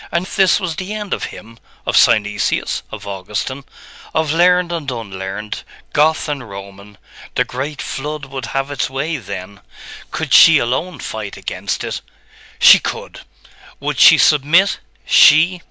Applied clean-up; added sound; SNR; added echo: none; none; none; none.